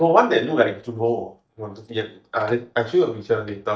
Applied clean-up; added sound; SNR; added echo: neural mask model DeepFilterNet 3.